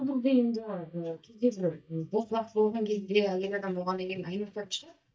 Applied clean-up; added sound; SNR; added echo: neural mask model DeepFilterNet 3.